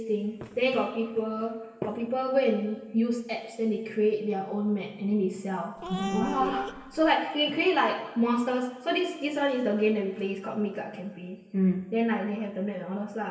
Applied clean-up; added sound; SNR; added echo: none; Cat; 9 dB; reverberation time 1.3 s.